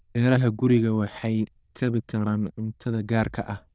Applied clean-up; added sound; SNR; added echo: neural diffusion model UNIVERSE++.